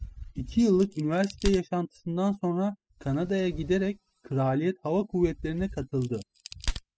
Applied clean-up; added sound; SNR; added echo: classical method spectral subtraction.